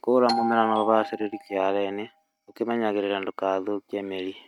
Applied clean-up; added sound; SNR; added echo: neural mask model RNNoise.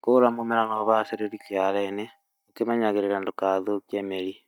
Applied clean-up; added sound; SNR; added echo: neural mask model DeepFilterNet 3.